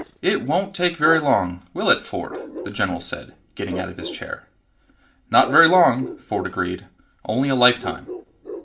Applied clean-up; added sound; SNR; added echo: none; Bark; 15 dB; reverberation time 0.3 s.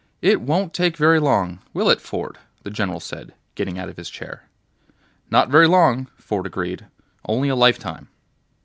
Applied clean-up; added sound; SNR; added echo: none; none; none; none.